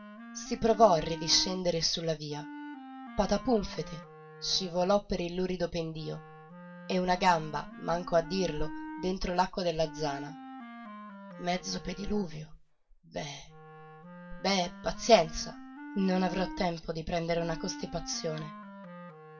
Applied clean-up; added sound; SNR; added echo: none; Wind instrument, woodwind instrument; 14 dB; reverberation time 0.2 s.